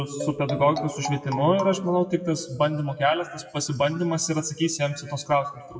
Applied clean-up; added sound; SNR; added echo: classical method WPE with log-MMSE.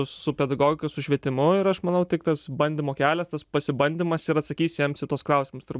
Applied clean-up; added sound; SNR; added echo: none; none; none; none.